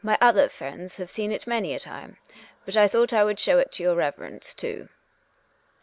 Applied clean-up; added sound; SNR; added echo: none; none; none; none.